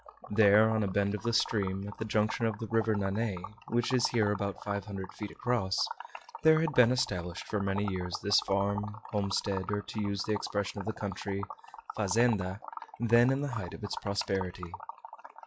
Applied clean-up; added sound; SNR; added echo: classical method log-MMSE.